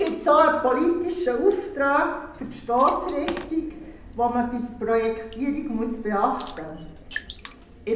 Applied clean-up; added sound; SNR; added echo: none; Water / Splash, splatter; 18 dB; reverberation time 0.7 s.